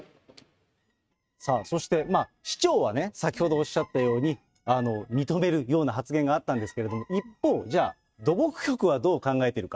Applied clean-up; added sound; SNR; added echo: neural mask model RNNoise.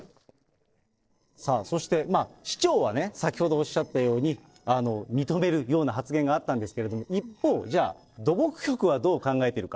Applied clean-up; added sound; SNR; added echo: neural separator model SepFormer DNS4.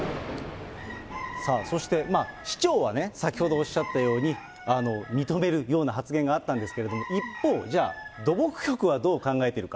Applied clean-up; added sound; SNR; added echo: none; Chicken, rooster + Thunder; 13 dB; none.